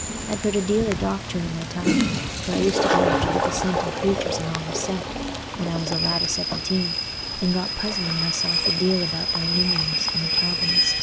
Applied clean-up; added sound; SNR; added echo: none; Toilet flush + Rain / Train; -2 dB; none.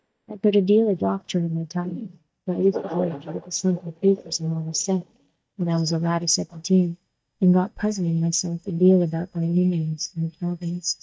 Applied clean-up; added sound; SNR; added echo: neural mask model DeepFilterNet 3.